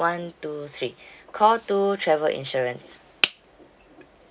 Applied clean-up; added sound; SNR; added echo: none; none; none; none.